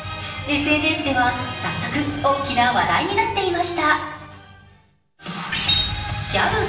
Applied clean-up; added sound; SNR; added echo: none; none; none; reverberation time 0.7 s.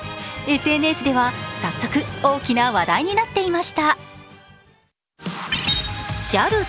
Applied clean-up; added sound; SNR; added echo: none; none; none; none.